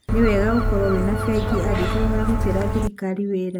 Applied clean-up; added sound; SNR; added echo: none; Gull, seagull; -1 dB; none.